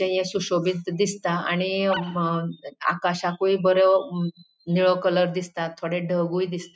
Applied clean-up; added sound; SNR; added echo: neural mask model RNNoise.